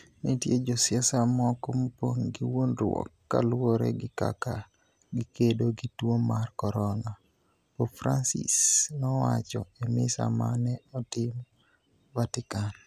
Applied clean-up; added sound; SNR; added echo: none; none; none; none.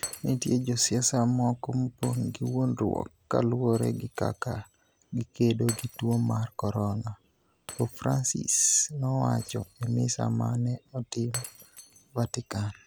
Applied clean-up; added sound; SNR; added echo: none; Shatter; 19 dB; none.